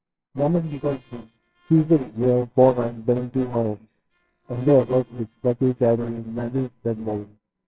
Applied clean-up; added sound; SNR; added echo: neural separator model SepFormer WHAMR!.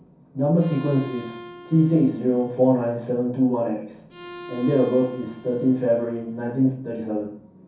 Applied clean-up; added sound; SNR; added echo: none; Bowed string instrument; 20 dB; reverberation time 0.6 s.